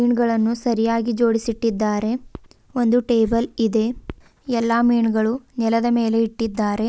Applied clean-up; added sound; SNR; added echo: none; none; none; none.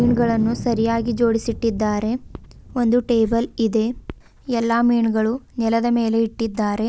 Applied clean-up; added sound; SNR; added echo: none; Thunder; 14 dB; none.